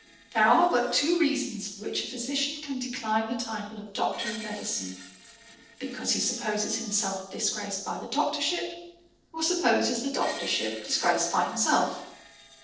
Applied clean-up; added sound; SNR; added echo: neural separator model SepFormer DNS4.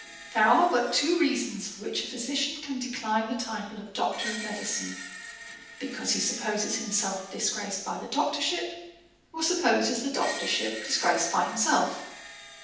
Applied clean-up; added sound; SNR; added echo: none; Screech; 15 dB; reverberation time 0.9 s.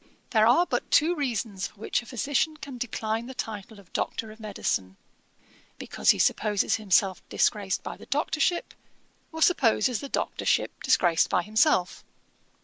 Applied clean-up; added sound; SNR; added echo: none; none; none; none.